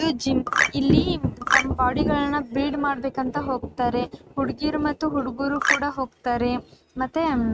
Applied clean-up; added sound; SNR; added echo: neural mask model RNNoise.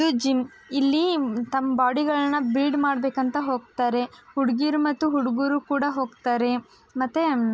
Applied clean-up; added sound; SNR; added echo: none; none; none; none.